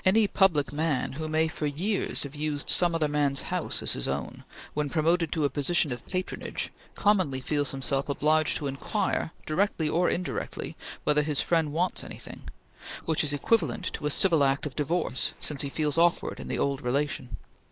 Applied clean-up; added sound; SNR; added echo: neural mask model Resemble Enhance denoiser.